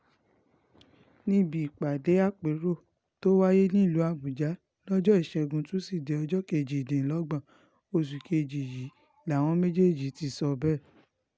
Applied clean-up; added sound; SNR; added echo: none; none; none; none.